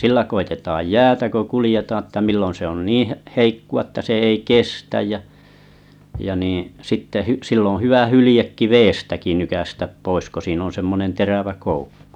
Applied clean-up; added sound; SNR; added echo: none; none; none; none.